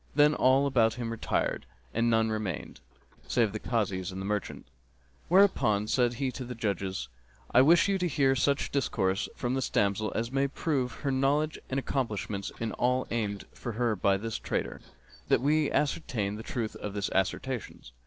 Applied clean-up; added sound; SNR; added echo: neural separator model SepFormer DNS4.